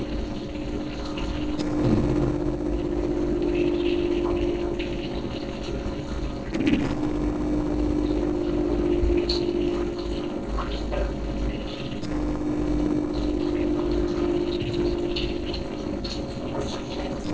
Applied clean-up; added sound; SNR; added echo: neural separator model SepFormer DNS4.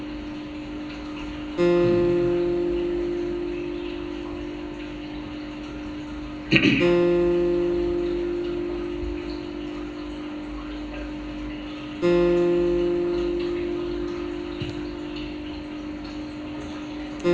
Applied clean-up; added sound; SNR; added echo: none; Acoustic guitar; -4 dB; reverberation time 0.5 s.